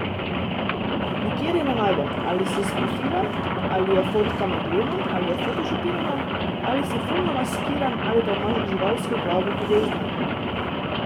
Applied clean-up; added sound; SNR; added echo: none; Rain; -1 dB; none.